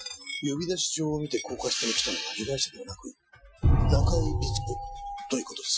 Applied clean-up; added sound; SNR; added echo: classical method Wiener filter.